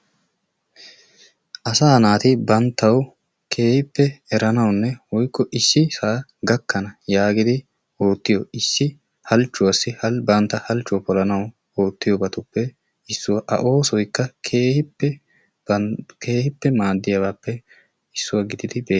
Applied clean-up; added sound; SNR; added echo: none; none; none; none.